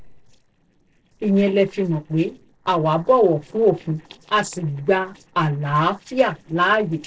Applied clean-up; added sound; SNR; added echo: neural separator model SepFormer DNS4.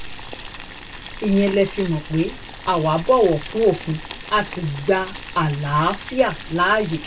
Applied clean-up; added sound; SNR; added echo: none; Boiling; 12 dB; reverberation time 0.1 s.